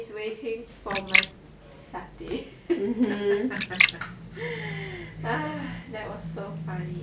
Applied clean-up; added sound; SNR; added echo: none; Splash, splatter; -2 dB; none.